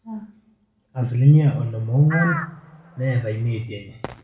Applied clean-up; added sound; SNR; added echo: none; Crow; 11 dB; reverberation time 0.5 s.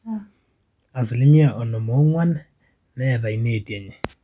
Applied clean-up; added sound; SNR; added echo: none; none; none; none.